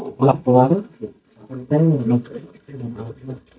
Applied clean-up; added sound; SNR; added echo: neural mask model DeepFilterNet 3.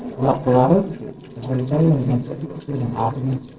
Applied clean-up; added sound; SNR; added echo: neural separator model SepFormer DNS4.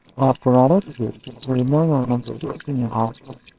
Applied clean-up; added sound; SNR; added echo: neural separator model SepFormer WHAMR!.